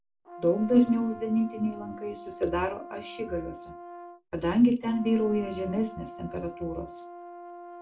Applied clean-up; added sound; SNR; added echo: none; Brass instrument; 15 dB; reverberation time 0.2 s.